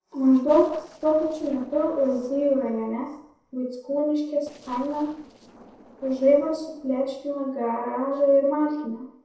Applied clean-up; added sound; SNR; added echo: neural separator model SepFormer DNS4.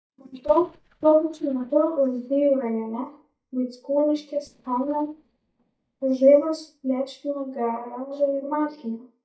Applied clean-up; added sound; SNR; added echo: neural mask model DeepFilterNet 3.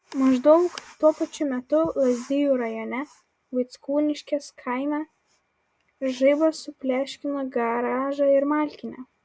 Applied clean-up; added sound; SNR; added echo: none; none; none; none.